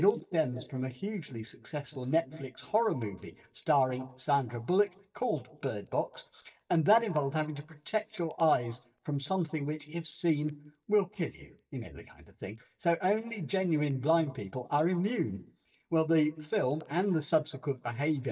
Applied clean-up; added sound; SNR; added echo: neural mask model DeepFilterNet 3.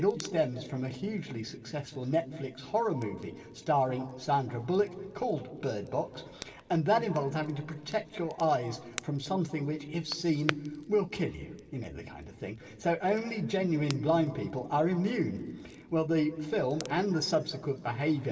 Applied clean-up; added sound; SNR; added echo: none; Crackle; 19 dB; reverberation time 2.9 s.